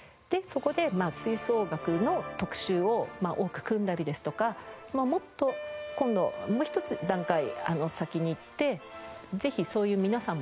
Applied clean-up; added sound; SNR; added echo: none; Wind instrument, woodwind instrument; 11 dB; none.